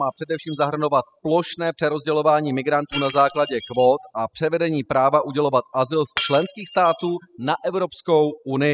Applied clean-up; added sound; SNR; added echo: classical method spectral subtraction.